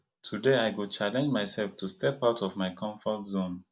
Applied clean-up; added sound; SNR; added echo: none; none; none; none.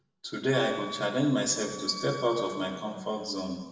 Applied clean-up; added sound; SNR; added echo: none; Wind instrument, woodwind instrument; 13 dB; reverberation time 1.8 s.